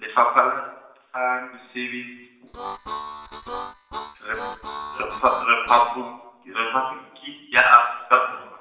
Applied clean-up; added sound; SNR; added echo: none; Harmonica; 11 dB; reverberation time 0.8 s.